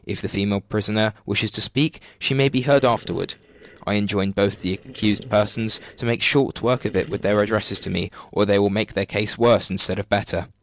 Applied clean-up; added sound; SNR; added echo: neural separator model SepFormer DNS4.